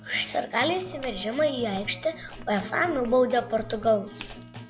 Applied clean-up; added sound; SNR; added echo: none; Walk, footsteps + Acoustic guitar; 14 dB; none.